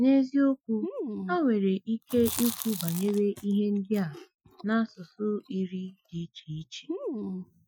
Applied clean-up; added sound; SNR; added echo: classical method Wiener filter.